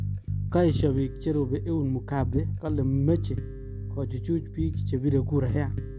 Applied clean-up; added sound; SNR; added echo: none; Bass guitar; 3 dB; none.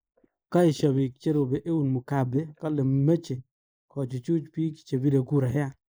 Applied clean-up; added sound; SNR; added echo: neural mask model Resemble Enhance denoiser.